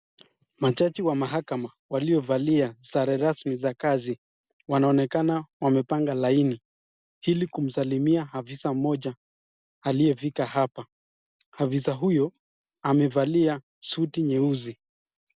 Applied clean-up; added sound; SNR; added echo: none; none; none; none.